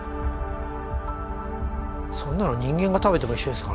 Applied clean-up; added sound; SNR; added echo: none; none; none; none.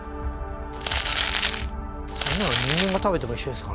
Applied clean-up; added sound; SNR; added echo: none; Crumpling, crinkling; -3 dB; none.